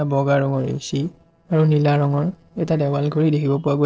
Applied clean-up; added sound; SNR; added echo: neural separator model SepFormer DNS4.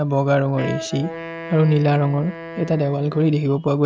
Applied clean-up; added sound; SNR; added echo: neural mask model RNNoise.